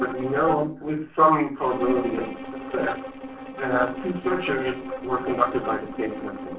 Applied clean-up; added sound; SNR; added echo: neural separator model SepFormer DNS4.